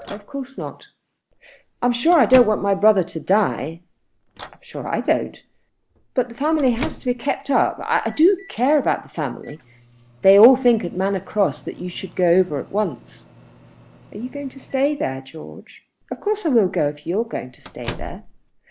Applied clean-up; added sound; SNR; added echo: none; Microwave oven; 19 dB; none.